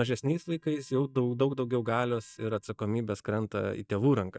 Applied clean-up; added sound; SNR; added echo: neural mask model DeepFilterNet 3.